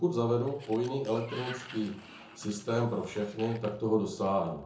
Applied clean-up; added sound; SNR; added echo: none; Sliding door; 19 dB; reverberation time 0.5 s.